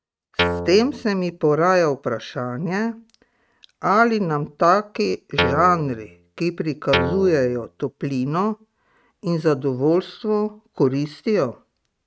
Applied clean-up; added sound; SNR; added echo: neural mask model RNNoise.